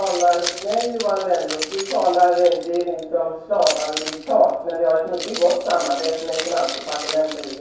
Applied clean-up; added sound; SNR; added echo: none; Keys jangling; 12 dB; reverberation time 0.7 s.